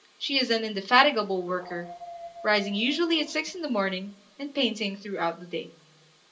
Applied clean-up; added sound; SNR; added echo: none; Dog; 17 dB; reverberation time 0.2 s.